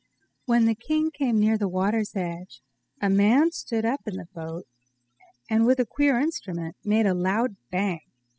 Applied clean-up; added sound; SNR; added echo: classical method spectral subtraction.